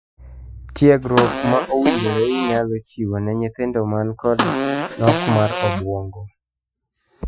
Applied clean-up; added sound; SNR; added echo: classical method Wiener filter.